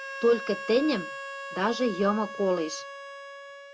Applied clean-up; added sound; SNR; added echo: none; Harmonica; 10 dB; none.